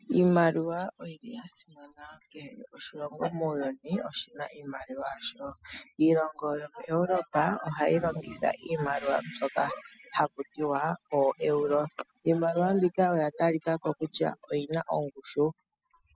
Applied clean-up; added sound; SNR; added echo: classical method spectral subtraction.